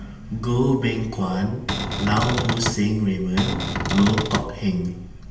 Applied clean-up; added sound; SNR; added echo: none; Cupboard open or close; 3 dB; reverberation time 0.9 s.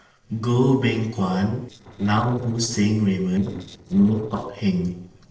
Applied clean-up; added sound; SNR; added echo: neural separator model SepFormer DNS4.